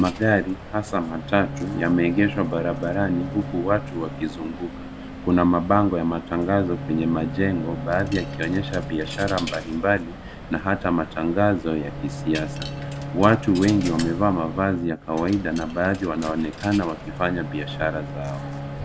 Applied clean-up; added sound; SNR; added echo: none; Coin (dropping) + Bowed string instrument; 9 dB; none.